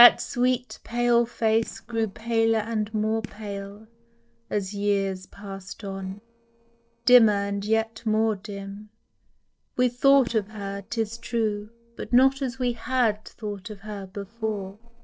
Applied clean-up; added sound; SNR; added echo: neural separator model SepFormer DNS4.